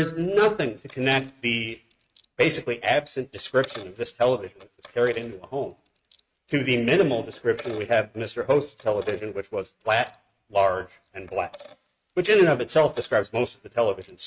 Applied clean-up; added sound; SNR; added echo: neural mask model RNNoise.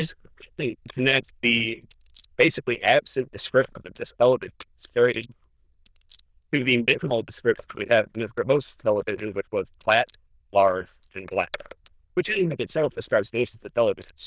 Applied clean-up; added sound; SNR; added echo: neural diffusion model UNIVERSE++.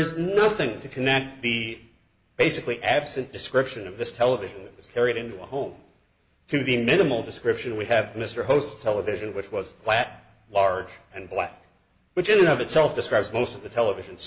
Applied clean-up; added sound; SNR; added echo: none; none; none; none.